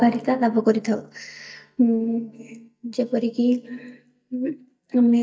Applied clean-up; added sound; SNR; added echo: neural mask model DeepFilterNet 3.